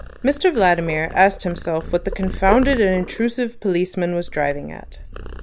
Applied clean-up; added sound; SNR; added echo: none; Purr; 11 dB; none.